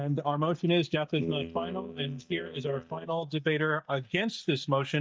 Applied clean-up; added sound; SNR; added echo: neural mask model DeepFilterNet 3.